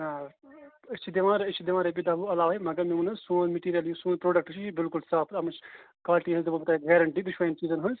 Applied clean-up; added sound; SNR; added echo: none; none; none; none.